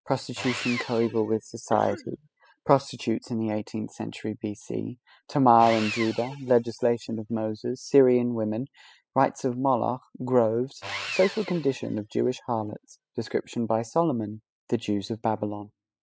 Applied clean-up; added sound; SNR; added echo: classical method spectral subtraction.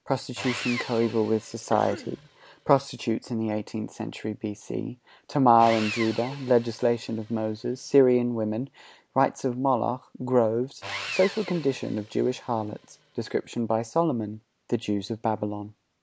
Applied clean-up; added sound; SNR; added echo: none; Sawing + Cough; 16 dB; none.